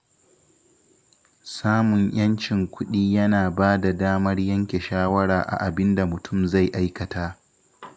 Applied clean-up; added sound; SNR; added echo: none; none; none; none.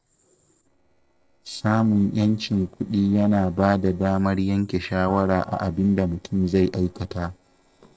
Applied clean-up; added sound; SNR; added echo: neural separator model SepFormer DNS4.